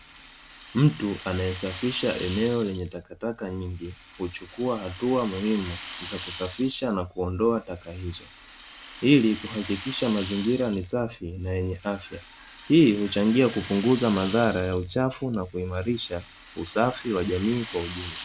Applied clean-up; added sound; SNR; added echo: none; Rattle (instrument); 16 dB; none.